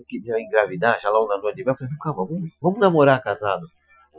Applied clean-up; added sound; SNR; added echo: classical method Wiener filter.